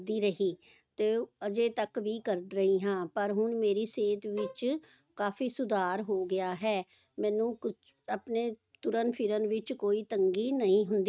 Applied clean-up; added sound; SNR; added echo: neural mask model RNNoise.